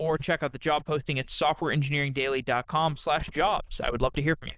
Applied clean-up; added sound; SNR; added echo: neural diffusion model UNIVERSE++.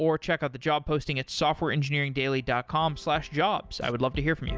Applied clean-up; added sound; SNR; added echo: none; none; none; none.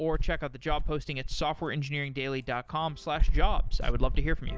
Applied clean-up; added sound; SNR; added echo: none; Insect; -4 dB; none.